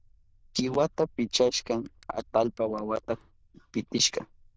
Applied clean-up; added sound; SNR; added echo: neural diffusion model UNIVERSE++.